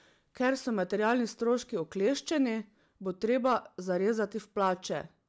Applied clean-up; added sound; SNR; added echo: none; none; none; none.